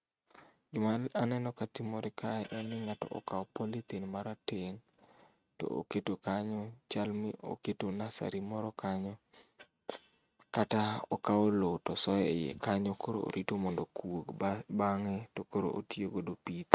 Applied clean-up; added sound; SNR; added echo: neural mask model RNNoise.